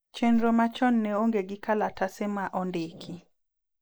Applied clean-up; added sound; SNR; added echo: neural mask model Resemble Enhance denoiser.